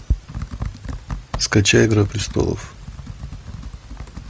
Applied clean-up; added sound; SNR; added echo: none; Computer keyboard; 10 dB; none.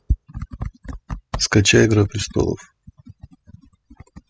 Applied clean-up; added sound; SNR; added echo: classical method spectral subtraction.